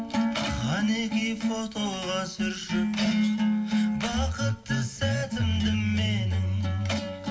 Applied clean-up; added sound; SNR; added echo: none; none; none; reverberation time 3.0 s.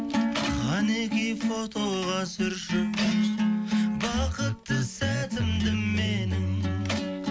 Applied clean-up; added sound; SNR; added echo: none; none; none; none.